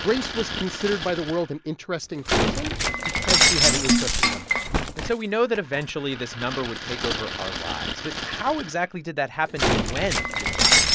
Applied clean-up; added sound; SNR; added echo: none; Shatter; -4 dB; none.